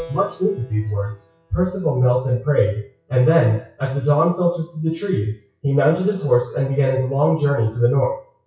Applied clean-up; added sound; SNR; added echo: classical method WPE with log-MMSE.